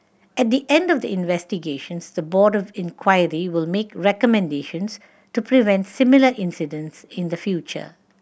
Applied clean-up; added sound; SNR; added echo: none; none; none; none.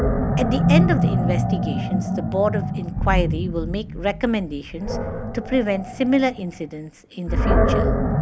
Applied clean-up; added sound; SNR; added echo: none; Animal; -3 dB; none.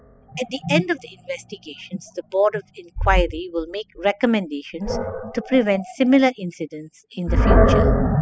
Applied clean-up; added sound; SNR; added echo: classical method spectral subtraction.